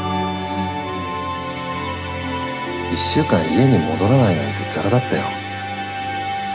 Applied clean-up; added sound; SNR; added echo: none; Musical instrument; 11 dB; none.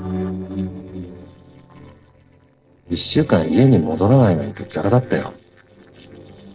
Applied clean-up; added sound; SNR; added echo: neural separator model SepFormer DNS4.